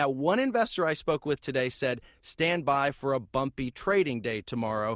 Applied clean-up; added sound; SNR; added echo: none; none; none; none.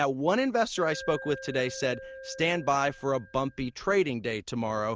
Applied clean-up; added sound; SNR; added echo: none; Alarm; 16 dB; none.